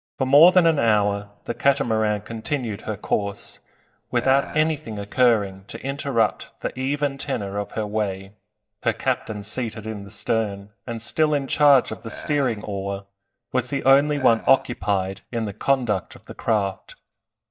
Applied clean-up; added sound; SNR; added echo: neural mask model DeepFilterNet 3.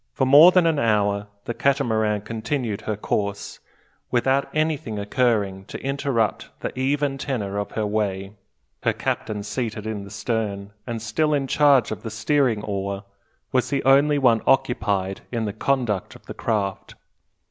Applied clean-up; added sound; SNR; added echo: none; none; none; none.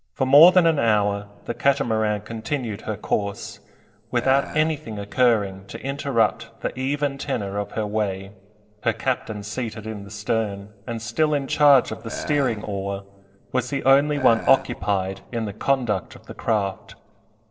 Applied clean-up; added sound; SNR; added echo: neural separator model SepFormer DNS4.